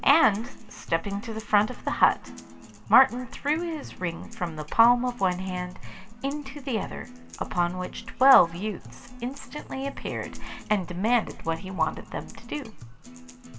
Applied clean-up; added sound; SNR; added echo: none; Acoustic guitar; 19 dB; reverberation time 2.1 s.